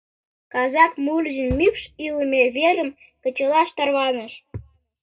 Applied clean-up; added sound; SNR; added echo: none; Bass drum; 17 dB; reverberation time 0.2 s.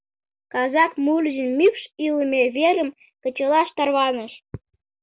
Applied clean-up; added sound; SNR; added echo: none; none; none; none.